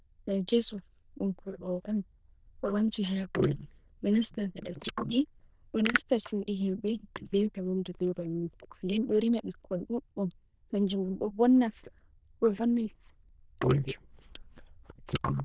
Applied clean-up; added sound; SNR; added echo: neural diffusion model UNIVERSE++.